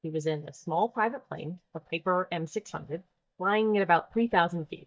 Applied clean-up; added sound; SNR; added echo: neural mask model DeepFilterNet 3.